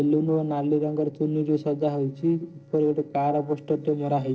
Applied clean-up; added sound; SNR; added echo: neural separator model SepFormer DNS4.